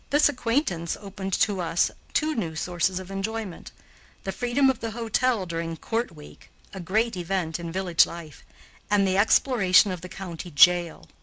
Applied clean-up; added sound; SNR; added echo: none; none; none; none.